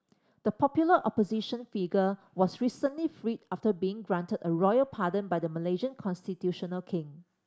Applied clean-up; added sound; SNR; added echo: none; none; none; none.